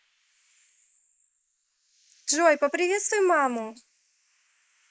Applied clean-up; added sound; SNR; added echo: neural mask model Resemble Enhance denoiser.